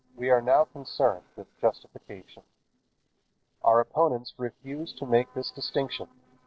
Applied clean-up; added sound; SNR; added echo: neural separator model SepFormer DNS4.